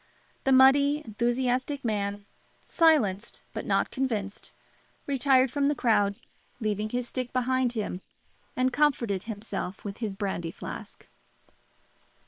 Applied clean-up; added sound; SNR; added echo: neural separator model SepFormer WHAM!.